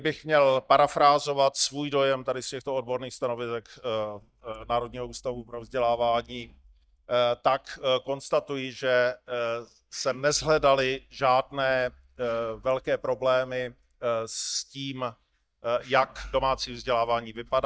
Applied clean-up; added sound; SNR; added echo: neural mask model DeepFilterNet 3.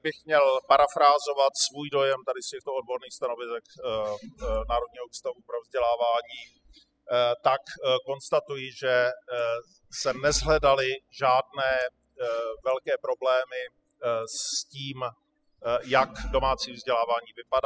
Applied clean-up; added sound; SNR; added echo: classical method spectral subtraction.